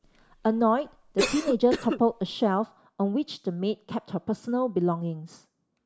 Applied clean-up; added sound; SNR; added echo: none; Cough; 6 dB; none.